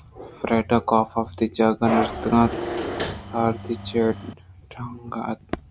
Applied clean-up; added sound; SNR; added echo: none; Engine / Mechanisms; 8 dB; none.